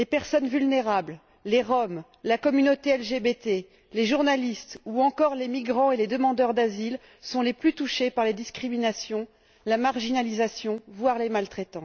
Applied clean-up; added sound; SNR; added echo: none; none; none; none.